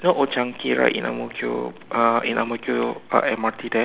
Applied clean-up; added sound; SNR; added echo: none; none; none; none.